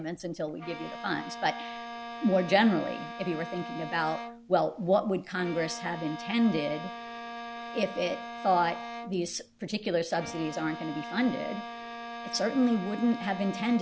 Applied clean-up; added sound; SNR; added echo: none; Bowed string instrument; 11 dB; none.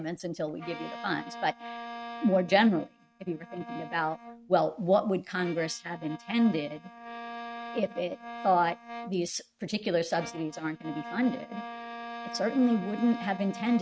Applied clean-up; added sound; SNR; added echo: neural mask model RNNoise.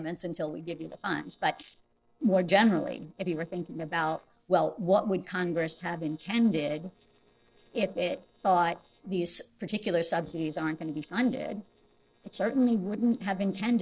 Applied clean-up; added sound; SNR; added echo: neural separator model SepFormer DNS4.